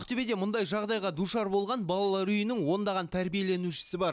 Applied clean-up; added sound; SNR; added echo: none; none; none; none.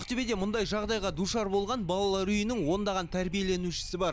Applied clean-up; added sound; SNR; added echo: none; Subway, metro, underground / Wind; 14 dB; none.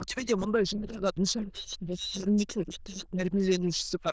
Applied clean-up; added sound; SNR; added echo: neural diffusion model UNIVERSE++.